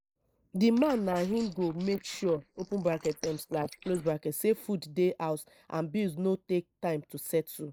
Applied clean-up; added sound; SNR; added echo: neural mask model Resemble Enhance denoiser.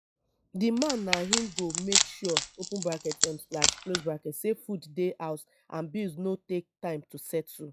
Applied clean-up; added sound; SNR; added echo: classical method log-MMSE.